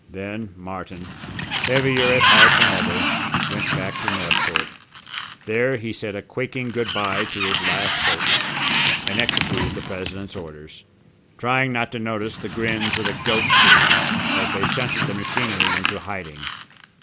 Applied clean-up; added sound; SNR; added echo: none; Sliding door; -5 dB; none.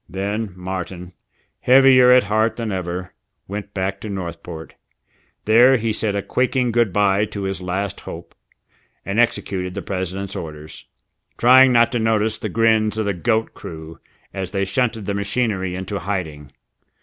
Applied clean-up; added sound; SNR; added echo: none; none; none; none.